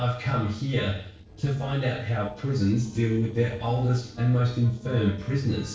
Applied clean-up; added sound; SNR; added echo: neural separator model SepFormer DNS4.